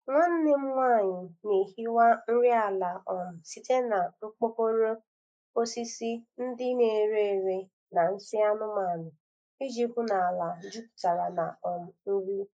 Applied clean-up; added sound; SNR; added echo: neural mask model Resemble Enhance denoiser.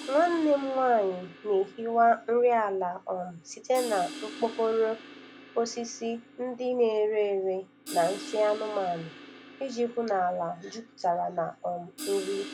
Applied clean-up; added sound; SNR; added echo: none; Crash cymbal; 16 dB; none.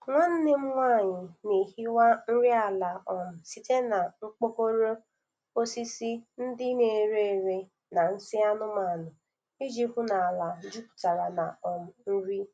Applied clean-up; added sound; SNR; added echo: none; none; none; none.